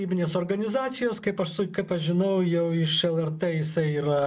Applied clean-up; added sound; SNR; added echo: none; none; none; none.